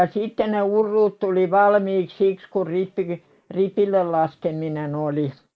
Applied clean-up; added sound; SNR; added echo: neural mask model Resemble Enhance denoiser.